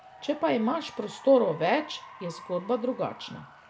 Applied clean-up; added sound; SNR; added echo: none; Applause / Cheering; 19 dB; none.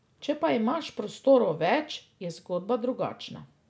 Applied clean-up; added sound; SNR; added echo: none; none; none; none.